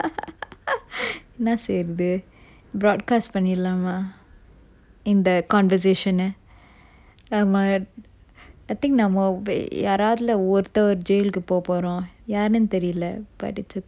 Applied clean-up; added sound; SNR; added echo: none; none; none; none.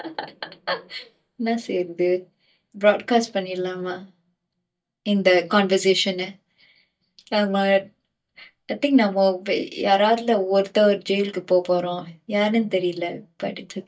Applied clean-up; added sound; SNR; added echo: neural mask model DeepFilterNet 3.